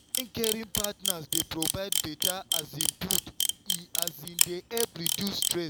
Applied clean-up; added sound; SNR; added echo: none; Camera; -4 dB; none.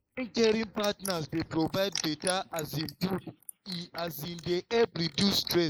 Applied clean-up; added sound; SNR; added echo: neural mask model Resemble Enhance denoiser.